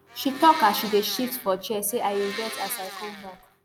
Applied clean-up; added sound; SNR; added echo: none; Domestic sounds, home sounds; 13 dB; none.